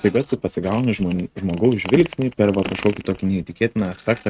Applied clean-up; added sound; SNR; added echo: neural mask model RNNoise.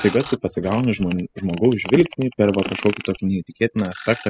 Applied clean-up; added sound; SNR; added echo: classical method spectral subtraction.